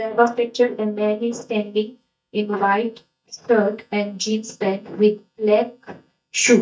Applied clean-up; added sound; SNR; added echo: neural mask model DeepFilterNet 3.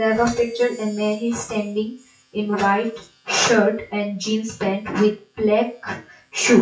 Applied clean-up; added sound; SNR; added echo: classical method WPE with log-MMSE.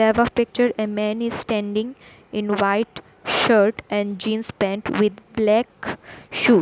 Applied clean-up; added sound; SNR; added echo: none; none; none; none.